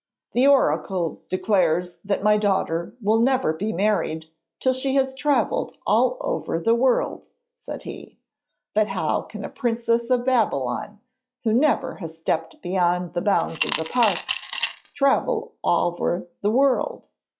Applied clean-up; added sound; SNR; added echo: classical method log-MMSE.